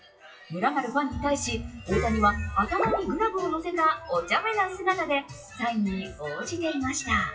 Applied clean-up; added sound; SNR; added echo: classical method WPE with log-MMSE.